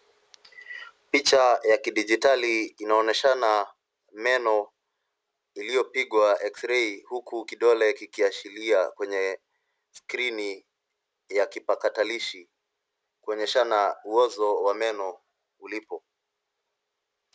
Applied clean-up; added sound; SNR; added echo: none; none; none; none.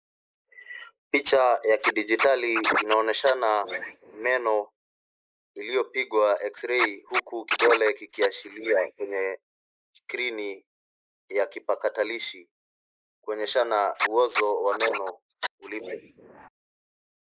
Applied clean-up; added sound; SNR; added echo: neural mask model Resemble Enhance denoiser.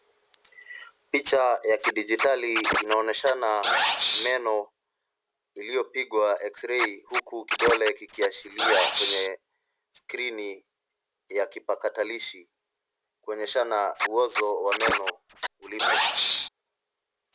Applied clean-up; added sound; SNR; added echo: none; Scratching (performance technique); -3 dB; none.